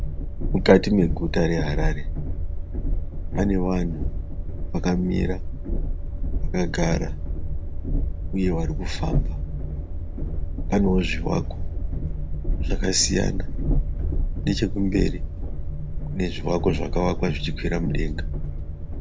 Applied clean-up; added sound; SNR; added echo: none; Train; -1 dB; none.